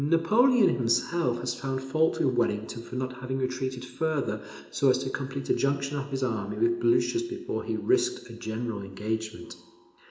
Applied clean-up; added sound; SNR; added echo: none; none; none; reverberation time 0.8 s.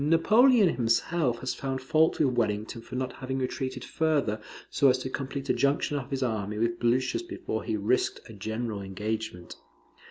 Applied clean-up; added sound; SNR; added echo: none; none; none; none.